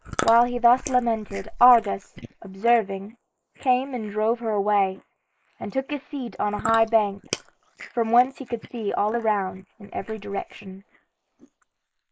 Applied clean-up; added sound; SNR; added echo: neural mask model Resemble Enhance denoiser.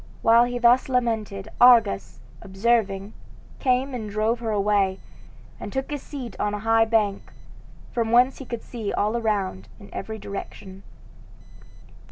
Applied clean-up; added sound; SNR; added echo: none; none; none; none.